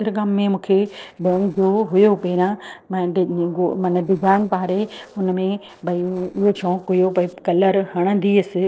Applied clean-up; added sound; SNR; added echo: neural separator model SepFormer DNS4.